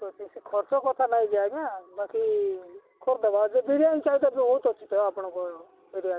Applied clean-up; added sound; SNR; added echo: none; none; none; none.